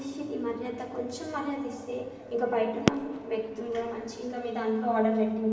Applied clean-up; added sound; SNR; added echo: none; Fireworks; 2 dB; reverberation time 1.9 s.